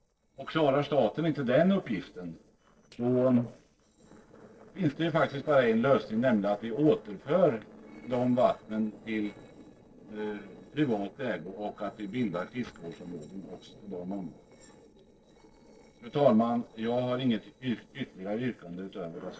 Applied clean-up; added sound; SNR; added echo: neural separator model SepFormer DNS4.